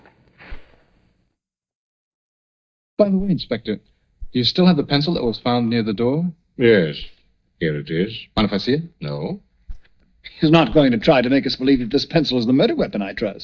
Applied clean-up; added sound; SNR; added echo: neural mask model DeepFilterNet 3.